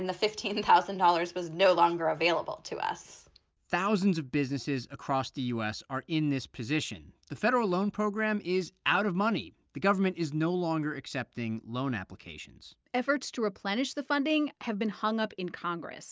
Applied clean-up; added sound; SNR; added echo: none; none; none; none.